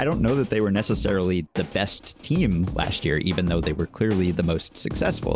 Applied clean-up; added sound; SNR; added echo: none; Drum kit; 11 dB; none.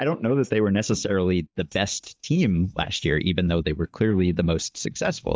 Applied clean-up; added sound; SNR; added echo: neural mask model DeepFilterNet 3.